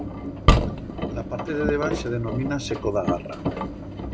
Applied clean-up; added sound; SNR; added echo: none; Engine; -4 dB; none.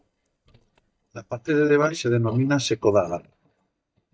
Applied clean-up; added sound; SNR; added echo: neural mask model DeepFilterNet 3.